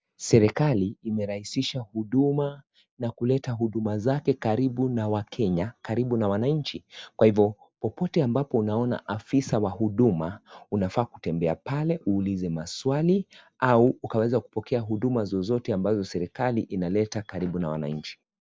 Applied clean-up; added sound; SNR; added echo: none; none; none; none.